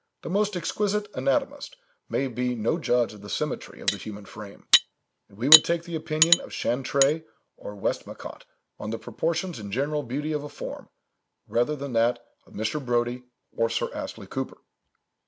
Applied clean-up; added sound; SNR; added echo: none; Cutlery, silverware; -1 dB; none.